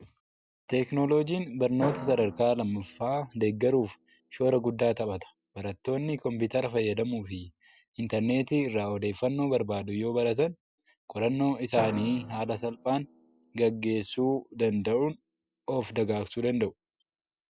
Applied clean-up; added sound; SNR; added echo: none; Drum; 17 dB; none.